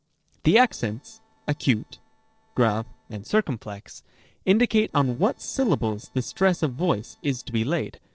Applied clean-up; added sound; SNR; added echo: neural separator model SepFormer DNS4.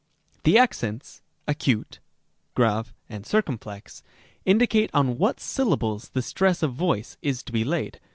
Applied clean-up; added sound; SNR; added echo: none; none; none; none.